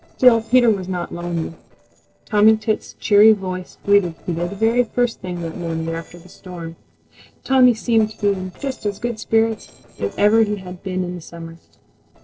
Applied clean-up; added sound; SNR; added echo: neural separator model SepFormer DNS4.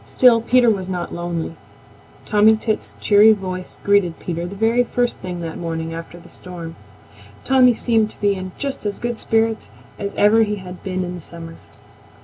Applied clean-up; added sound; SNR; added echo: none; none; none; none.